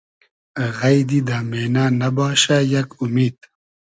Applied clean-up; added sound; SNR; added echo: none; none; none; none.